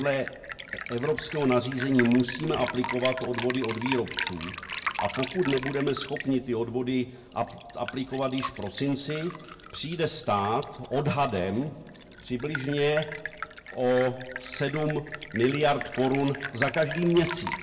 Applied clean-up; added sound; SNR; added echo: none; Liquid; 10 dB; reverberation time 0.5 s.